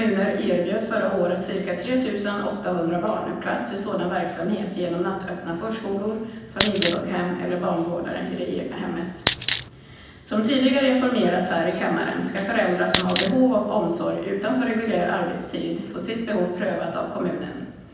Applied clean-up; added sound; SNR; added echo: none; Coin (dropping); 1 dB; reverberation time 0.9 s.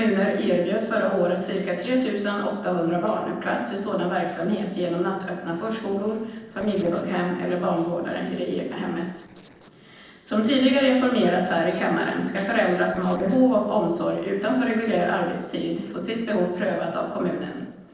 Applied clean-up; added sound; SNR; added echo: neural separator model SepFormer DNS4.